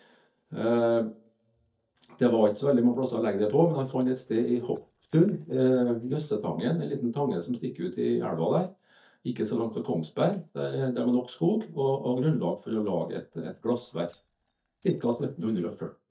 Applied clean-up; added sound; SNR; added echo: neural mask model DeepFilterNet 3.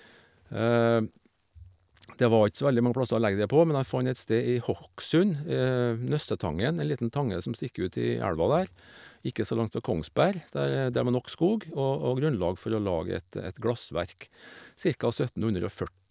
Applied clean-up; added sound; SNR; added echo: none; none; none; none.